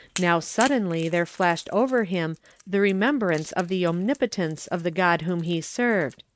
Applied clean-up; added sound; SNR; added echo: neural mask model RNNoise.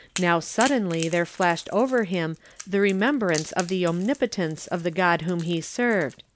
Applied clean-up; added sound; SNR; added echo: none; Crack / Crackle; 17 dB; none.